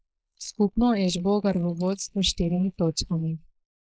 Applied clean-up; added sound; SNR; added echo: neural mask model Resemble Enhance denoiser.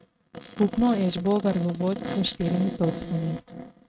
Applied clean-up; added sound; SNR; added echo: neural mask model RNNoise.